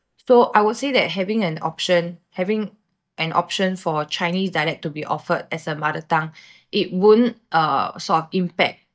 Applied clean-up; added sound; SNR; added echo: neural mask model DeepFilterNet 3.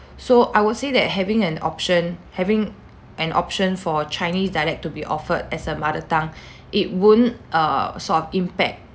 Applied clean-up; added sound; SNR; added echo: none; none; none; none.